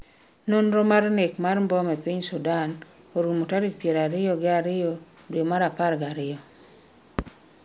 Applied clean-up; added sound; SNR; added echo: none; none; none; none.